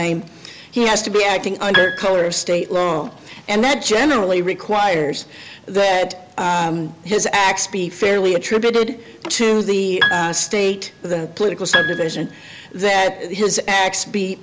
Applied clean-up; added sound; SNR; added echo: none; Piano; 6 dB; none.